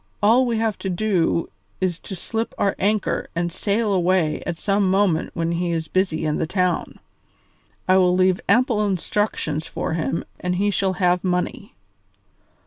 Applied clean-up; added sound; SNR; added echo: none; none; none; none.